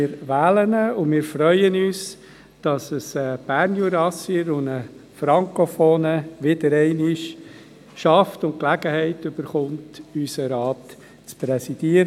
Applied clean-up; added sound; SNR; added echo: none; none; none; none.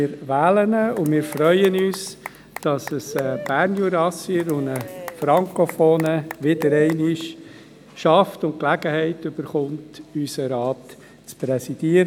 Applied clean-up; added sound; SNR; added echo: none; Applause / Cheering / Clapping; 14 dB; none.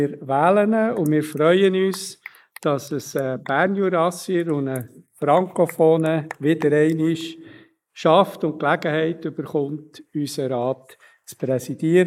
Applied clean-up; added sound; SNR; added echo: neural mask model Resemble Enhance denoiser.